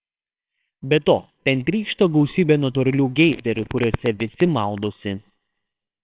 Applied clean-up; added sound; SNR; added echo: neural separator model SepFormer WHAMR!.